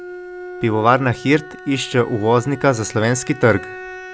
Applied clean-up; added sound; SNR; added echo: none; Bowed string instrument; 15 dB; none.